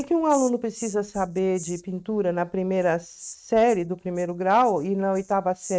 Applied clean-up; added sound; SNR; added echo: neural mask model RNNoise.